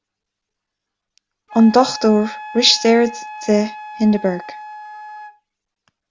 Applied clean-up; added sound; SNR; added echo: none; Wind instrument, woodwind instrument; 16 dB; none.